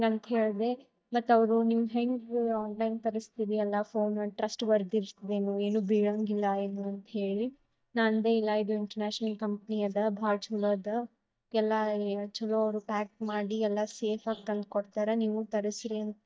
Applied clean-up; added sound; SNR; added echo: neural mask model DeepFilterNet 3.